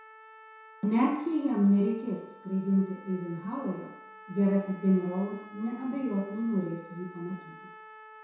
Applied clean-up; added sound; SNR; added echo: none; Trumpet; 20 dB; reverberation time 0.7 s.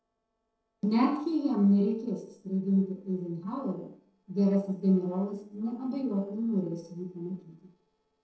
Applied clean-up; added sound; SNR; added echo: neural separator model SepFormer DNS4.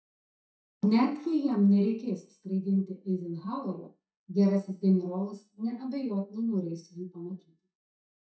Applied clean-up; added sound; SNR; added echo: neural mask model DeepFilterNet 3.